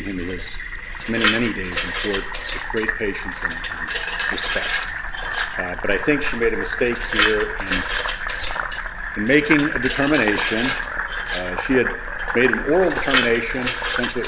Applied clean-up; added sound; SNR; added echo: none; Fill (with liquid) + Glass; 2 dB; none.